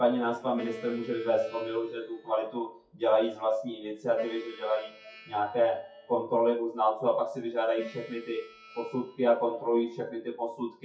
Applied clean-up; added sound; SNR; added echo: classical method WPE with log-MMSE.